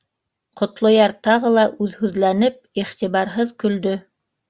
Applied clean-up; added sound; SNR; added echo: none; none; none; none.